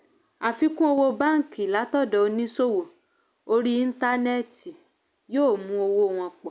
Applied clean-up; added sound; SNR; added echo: none; none; none; none.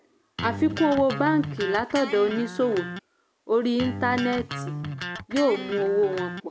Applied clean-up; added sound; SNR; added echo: none; Electric guitar; 8 dB; none.